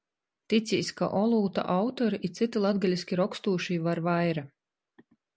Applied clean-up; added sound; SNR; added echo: none; none; none; none.